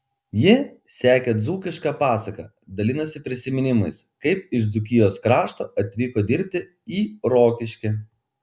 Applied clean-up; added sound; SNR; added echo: none; none; none; none.